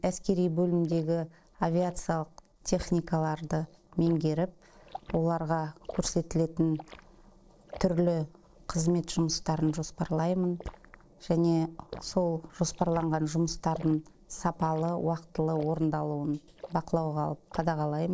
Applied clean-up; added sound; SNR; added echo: neural separator model SepFormer DNS4.